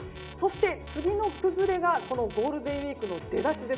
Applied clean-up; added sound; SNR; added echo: none; Alarm; 8 dB; reverberation time 0.7 s.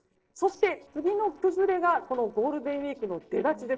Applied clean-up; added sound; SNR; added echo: neural separator model SepFormer DNS4.